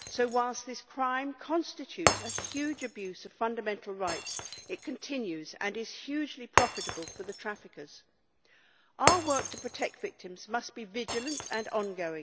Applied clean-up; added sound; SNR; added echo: none; Shatter; 2 dB; none.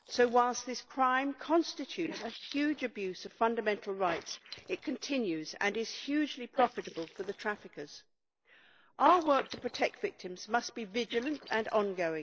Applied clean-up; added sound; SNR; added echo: neural mask model Resemble Enhance denoiser.